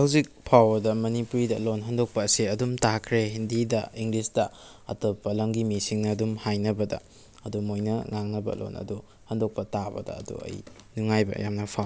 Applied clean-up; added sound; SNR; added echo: none; none; none; none.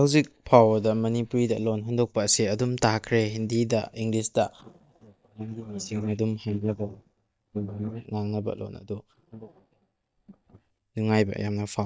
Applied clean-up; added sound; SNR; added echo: neural mask model DeepFilterNet 3.